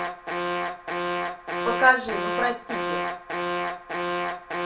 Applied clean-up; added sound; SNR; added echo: none; Alarm; -1 dB; reverberation time 0.3 s.